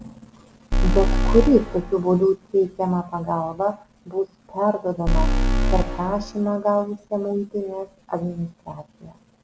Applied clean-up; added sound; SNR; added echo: none; Alarm; -4 dB; none.